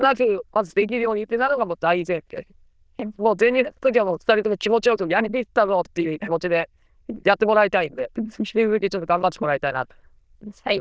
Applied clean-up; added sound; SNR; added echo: neural diffusion model UNIVERSE++.